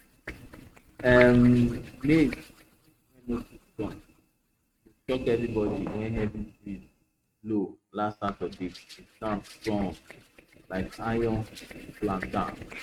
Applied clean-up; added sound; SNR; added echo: neural mask model RNNoise.